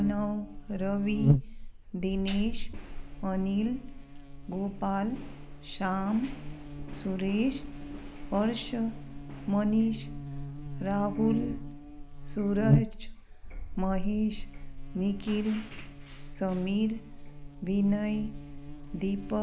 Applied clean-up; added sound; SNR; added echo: none; Buzz; 3 dB; none.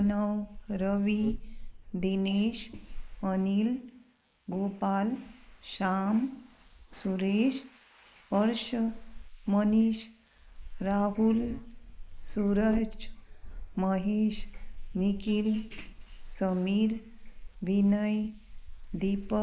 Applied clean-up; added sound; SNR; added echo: neural mask model Resemble Enhance denoiser.